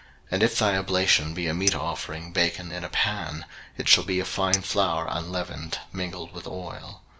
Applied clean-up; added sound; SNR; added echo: none; Chink, clink; 11 dB; reverberation time 0.3 s.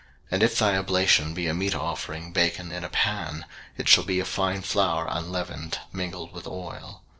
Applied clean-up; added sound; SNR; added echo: neural separator model SepFormer DNS4.